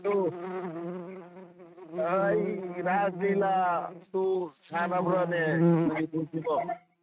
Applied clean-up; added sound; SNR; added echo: neural mask model RNNoise.